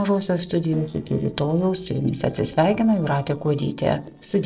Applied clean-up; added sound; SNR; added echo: neural separator model SepFormer DNS4.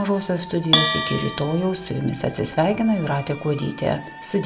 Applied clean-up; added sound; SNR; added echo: none; Bell; 4 dB; reverberation time 0.5 s.